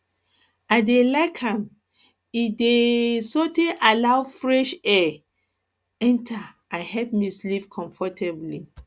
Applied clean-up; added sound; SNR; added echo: none; none; none; none.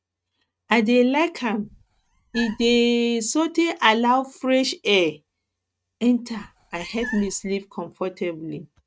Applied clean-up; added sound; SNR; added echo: neural mask model RNNoise.